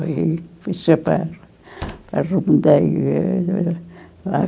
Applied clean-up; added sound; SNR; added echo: none; Slam; 20 dB; none.